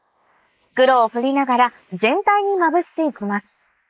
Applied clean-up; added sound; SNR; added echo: neural mask model Resemble Enhance denoiser.